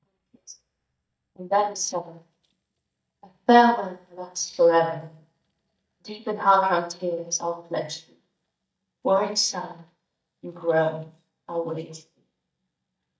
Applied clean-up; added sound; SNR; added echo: neural mask model DeepFilterNet 3.